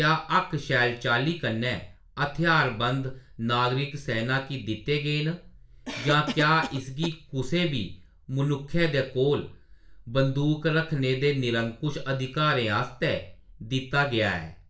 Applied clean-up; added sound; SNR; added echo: none; Cough; 11 dB; reverberation time 0.3 s.